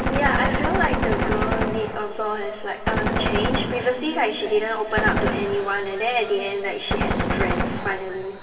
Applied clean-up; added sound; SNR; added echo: none; Gunshot, gunfire; 1 dB; reverberation time 2.8 s.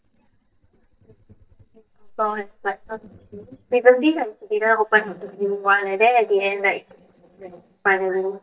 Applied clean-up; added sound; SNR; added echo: neural mask model DeepFilterNet 3.